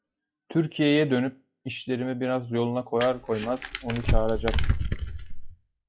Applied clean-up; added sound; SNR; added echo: classical method log-MMSE.